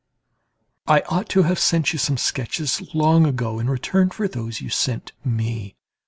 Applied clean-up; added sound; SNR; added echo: none; none; none; none.